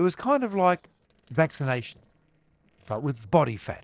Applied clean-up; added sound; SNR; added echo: neural separator model SepFormer DNS4.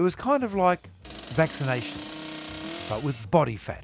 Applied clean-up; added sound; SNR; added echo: none; Accelerating, revving, vroom; 11 dB; none.